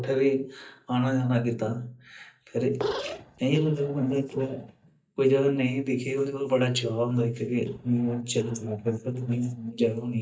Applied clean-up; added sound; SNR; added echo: neural mask model DeepFilterNet 3.